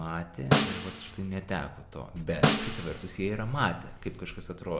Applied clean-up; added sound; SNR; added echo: none; Snare drum; -2 dB; none.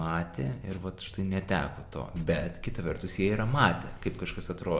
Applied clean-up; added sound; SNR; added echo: none; none; none; none.